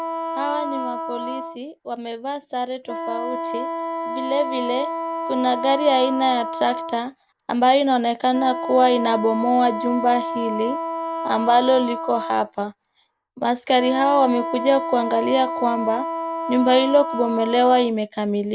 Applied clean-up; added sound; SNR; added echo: none; Wind instrument, woodwind instrument; 7 dB; none.